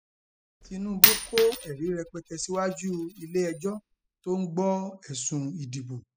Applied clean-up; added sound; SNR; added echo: classical method spectral subtraction.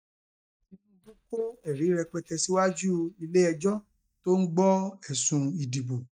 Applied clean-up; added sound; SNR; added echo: neural mask model DeepFilterNet 3.